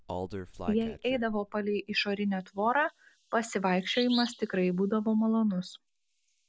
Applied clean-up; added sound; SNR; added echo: none; Bird vocalization, bird call, bird song; 14 dB; none.